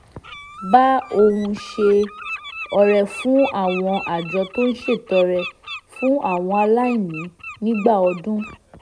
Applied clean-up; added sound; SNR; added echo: none; Bird; 15 dB; none.